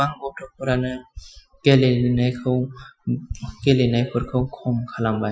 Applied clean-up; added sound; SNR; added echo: classical method Wiener filter.